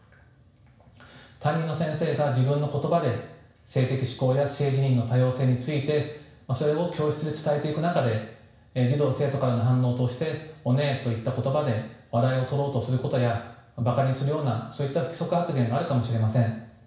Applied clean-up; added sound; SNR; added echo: none; none; none; reverberation time 0.7 s.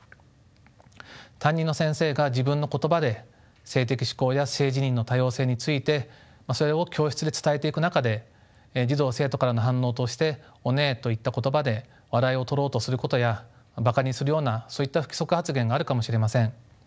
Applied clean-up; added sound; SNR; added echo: none; none; none; none.